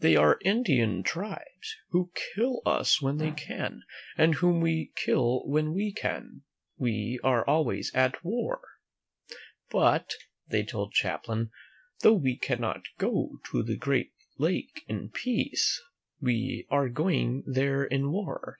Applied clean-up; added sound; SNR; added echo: none; none; none; none.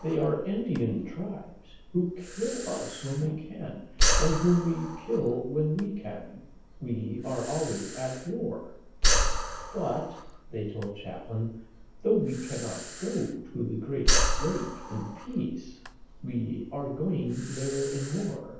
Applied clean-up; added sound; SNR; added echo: none; Breathing; 0 dB; reverberation time 0.9 s.